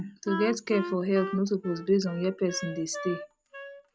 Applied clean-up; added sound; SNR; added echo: none; Wind instrument, woodwind instrument; 10 dB; none.